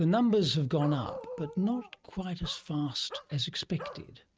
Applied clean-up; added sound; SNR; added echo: neural mask model RNNoise.